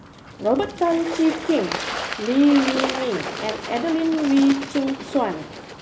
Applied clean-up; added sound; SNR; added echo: none; Water / Bird; 9 dB; none.